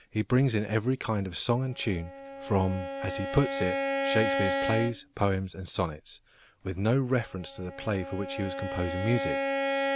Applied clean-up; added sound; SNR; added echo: none; Bowed string instrument; 4 dB; none.